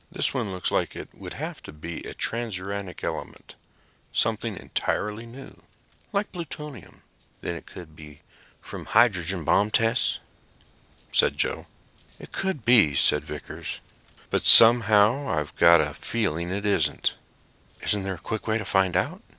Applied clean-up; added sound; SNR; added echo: none; none; none; none.